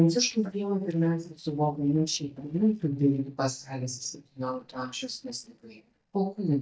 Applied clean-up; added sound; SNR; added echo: neural mask model DeepFilterNet 3.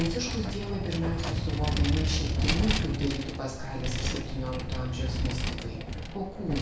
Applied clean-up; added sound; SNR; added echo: none; Vehicle; -3 dB; reverberation time 0.6 s.